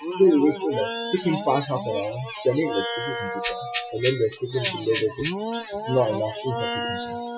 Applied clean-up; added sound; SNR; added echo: classical method Wiener filter.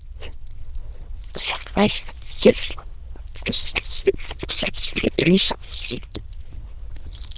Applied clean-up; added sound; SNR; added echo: neural diffusion model UNIVERSE++.